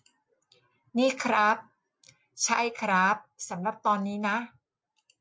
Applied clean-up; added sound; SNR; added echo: none; none; none; none.